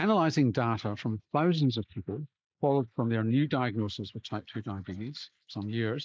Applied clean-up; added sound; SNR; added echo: neural mask model Resemble Enhance denoiser.